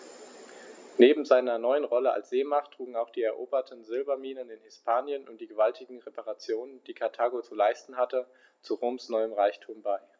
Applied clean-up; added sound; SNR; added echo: none; none; none; none.